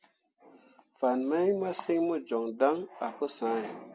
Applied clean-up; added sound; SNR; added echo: none; none; none; none.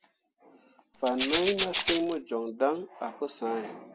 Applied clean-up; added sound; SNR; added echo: none; Rattle (instrument); 1 dB; none.